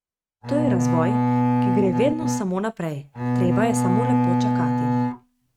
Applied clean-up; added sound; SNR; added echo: neural mask model RNNoise.